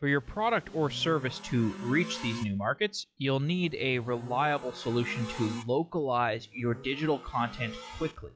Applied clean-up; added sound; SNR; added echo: classical method log-MMSE.